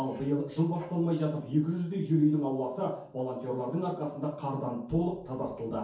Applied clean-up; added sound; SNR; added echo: none; none; none; reverberation time 0.6 s.